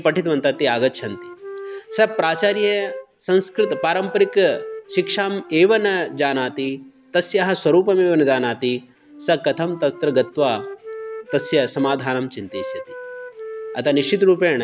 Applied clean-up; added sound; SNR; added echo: none; Wind instrument, woodwind instrument; 15 dB; none.